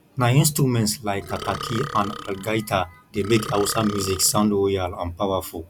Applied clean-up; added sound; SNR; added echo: none; Burping, eructation; 12 dB; none.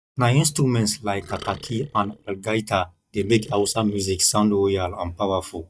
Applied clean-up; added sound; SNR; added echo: neural mask model DeepFilterNet 3.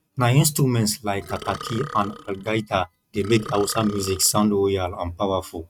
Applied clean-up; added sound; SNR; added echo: neural mask model RNNoise.